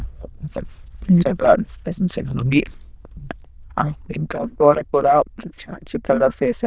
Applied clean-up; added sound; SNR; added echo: neural diffusion model UNIVERSE++.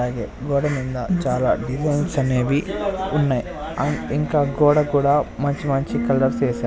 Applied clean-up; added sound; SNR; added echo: none; none; none; none.